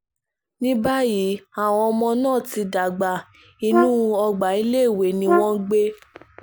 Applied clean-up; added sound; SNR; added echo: none; Brass instrument; 3 dB; none.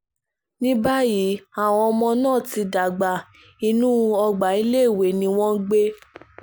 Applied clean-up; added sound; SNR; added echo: none; none; none; none.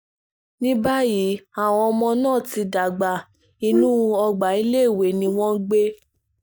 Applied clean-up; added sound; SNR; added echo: neural mask model DeepFilterNet 3.